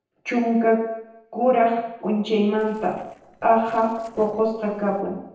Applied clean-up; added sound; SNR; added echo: neural separator model SepFormer DNS4.